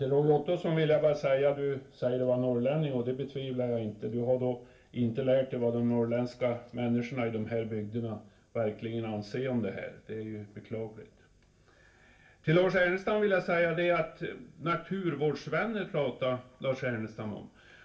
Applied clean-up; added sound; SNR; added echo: none; none; none; reverberation time 0.3 s.